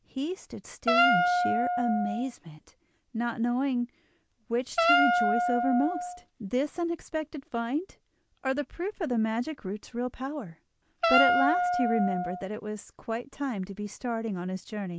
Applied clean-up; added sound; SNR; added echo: none; Wind instrument, woodwind instrument; -4 dB; none.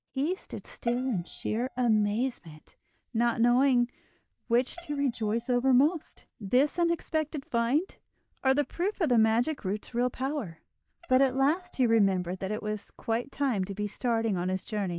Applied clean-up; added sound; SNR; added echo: neural mask model DeepFilterNet 3.